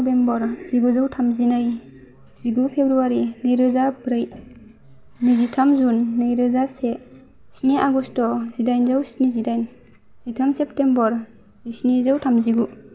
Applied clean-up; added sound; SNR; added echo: none; none; none; none.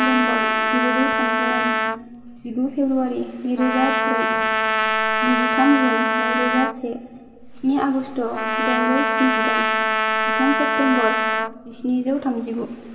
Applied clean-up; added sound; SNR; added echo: none; Trumpet; -1 dB; reverberation time 2.0 s.